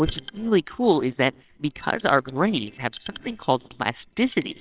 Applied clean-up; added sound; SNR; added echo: neural separator model SepFormer WHAMR!.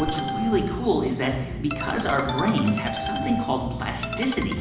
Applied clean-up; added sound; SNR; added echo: none; Ringtone; 8 dB; reverberation time 1.0 s.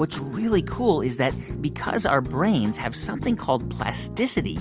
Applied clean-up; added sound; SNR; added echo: none; none; none; none.